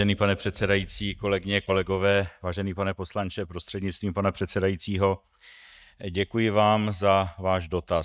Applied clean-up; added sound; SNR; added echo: neural mask model DeepFilterNet 3.